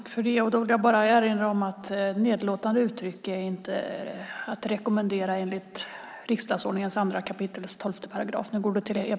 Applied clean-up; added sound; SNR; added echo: none; none; none; none.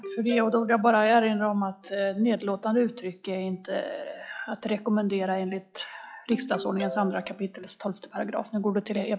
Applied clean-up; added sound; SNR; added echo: classical method log-MMSE.